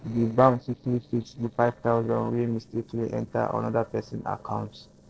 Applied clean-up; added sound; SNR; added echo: neural separator model SepFormer DNS4.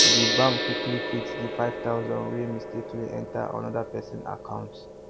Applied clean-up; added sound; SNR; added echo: none; Gong; -2 dB; none.